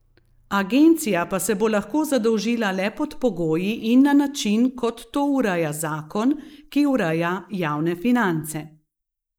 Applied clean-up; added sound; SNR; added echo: neural mask model Resemble Enhance denoiser.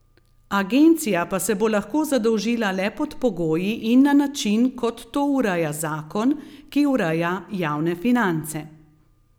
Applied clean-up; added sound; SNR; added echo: none; none; none; none.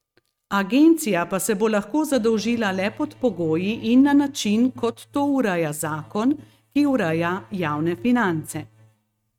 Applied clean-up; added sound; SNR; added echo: neural mask model RNNoise.